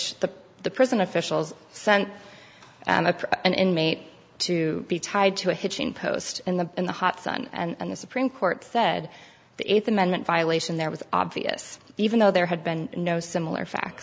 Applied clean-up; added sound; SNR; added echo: none; none; none; none.